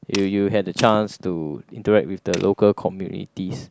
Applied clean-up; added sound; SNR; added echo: none; Tools; 17 dB; none.